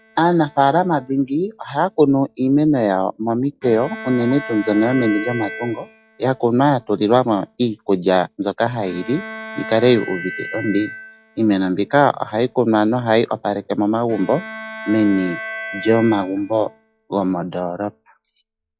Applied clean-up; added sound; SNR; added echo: classical method log-MMSE.